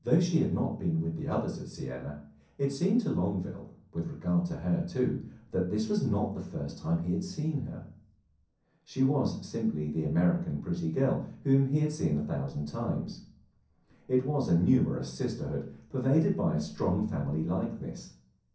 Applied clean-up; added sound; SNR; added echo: none; none; none; reverberation time 0.6 s.